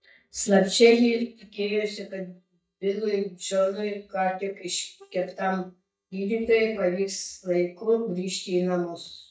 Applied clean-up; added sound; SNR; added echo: neural mask model DeepFilterNet 3.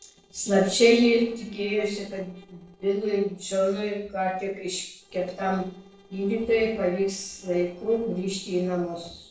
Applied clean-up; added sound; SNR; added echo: neural separator model SepFormer DNS4.